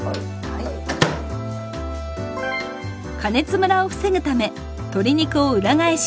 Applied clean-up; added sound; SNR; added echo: none; Wind instrument, woodwind instrument; 17 dB; none.